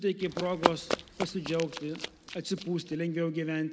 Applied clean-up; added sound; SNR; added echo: none; Run; 3 dB; none.